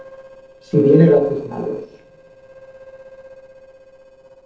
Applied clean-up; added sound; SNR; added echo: neural separator model SepFormer DNS4.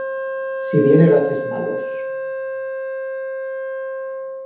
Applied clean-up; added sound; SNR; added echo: none; Wind instrument, woodwind instrument; 4 dB; reverberation time 0.8 s.